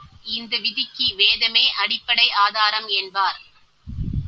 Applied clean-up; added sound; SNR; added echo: none; none; none; none.